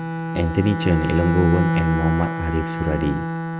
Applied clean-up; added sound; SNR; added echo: none; Bowed string instrument; 1 dB; none.